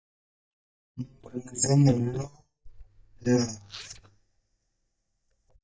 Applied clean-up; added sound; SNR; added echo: neural mask model DeepFilterNet 3.